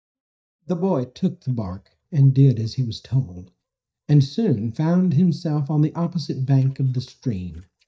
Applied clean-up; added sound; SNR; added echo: neural mask model DeepFilterNet 3.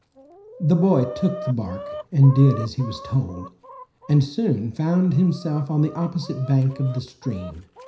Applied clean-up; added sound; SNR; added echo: none; Chicken, rooster; 17 dB; reverberation time 0.5 s.